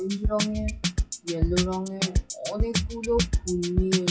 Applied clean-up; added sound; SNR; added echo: classical method WPE with log-MMSE.